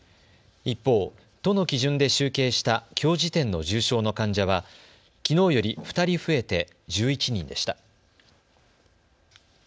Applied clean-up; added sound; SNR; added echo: none; none; none; none.